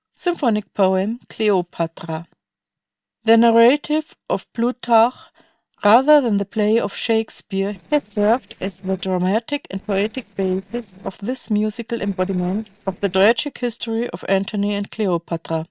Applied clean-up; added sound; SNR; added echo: neural separator model SepFormer DNS4.